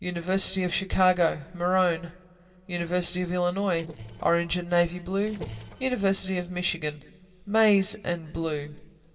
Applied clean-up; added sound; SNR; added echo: neural separator model SepFormer DNS4.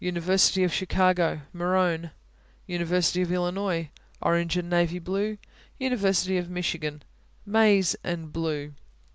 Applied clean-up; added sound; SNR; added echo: none; none; none; none.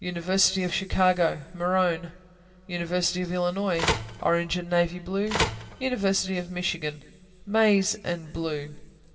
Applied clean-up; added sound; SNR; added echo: none; Telephone; 4 dB; reverberation time 3.0 s.